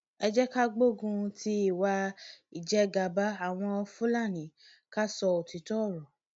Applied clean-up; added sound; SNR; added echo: none; none; none; none.